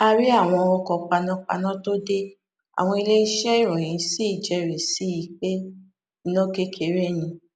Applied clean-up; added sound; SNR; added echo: none; none; none; none.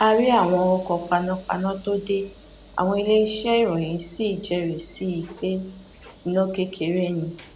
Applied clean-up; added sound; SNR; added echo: none; Sliding door / Hiss; 17 dB; none.